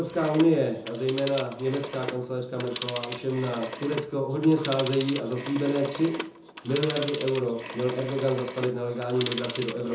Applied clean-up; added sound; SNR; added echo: none; Telephone; 9 dB; reverberation time 0.5 s.